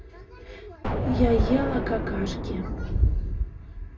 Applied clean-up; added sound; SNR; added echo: none; Explosion; 4 dB; reverberation time 0.2 s.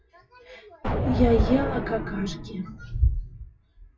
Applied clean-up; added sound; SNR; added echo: classical method WPE with log-MMSE.